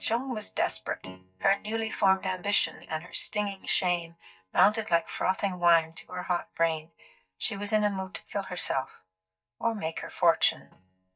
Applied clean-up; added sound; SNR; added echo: neural mask model DeepFilterNet 3.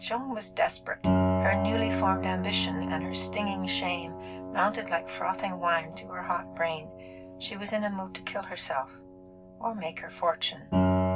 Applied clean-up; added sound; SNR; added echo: none; Piano; 0 dB; reverberation time 0.4 s.